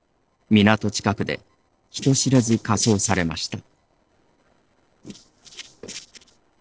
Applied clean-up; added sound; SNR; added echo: neural separator model SepFormer DNS4.